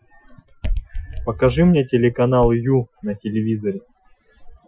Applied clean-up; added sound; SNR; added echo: classical method Wiener filter.